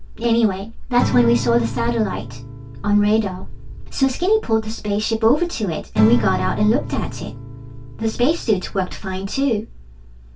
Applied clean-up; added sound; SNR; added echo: none; Acoustic guitar / Strum; 10 dB; reverberation time 0.2 s.